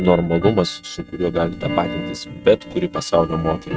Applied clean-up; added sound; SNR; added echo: neural mask model RNNoise.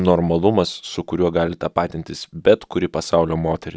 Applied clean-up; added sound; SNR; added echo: none; none; none; none.